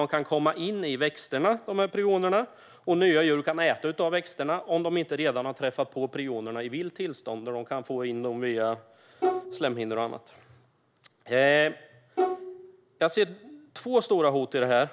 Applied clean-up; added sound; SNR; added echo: none; Bowed string instrument; 5 dB; none.